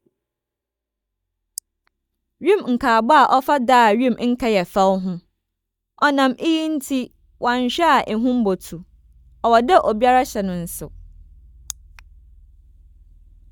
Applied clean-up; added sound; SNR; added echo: neural mask model DeepFilterNet 3.